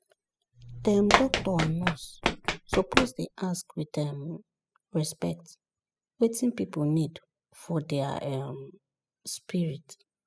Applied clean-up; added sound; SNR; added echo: classical method spectral subtraction.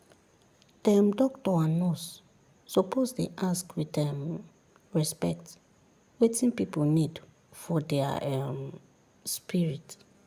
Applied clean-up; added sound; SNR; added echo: none; none; none; none.